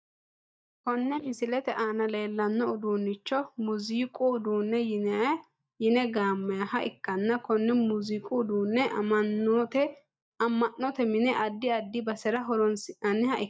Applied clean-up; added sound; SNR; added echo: neural mask model DeepFilterNet 3.